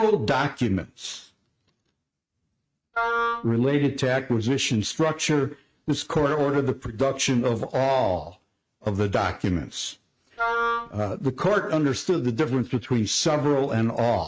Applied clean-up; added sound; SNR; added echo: neural mask model RNNoise.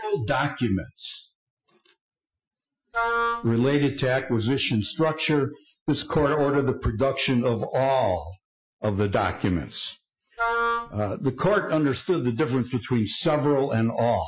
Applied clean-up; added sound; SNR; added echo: classical method Wiener filter.